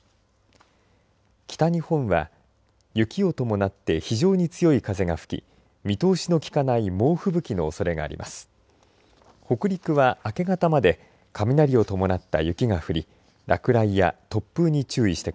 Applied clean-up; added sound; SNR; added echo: none; none; none; none.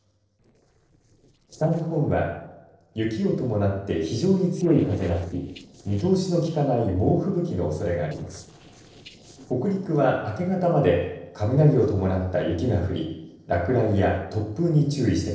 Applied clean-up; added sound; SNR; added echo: neural separator model SepFormer DNS4.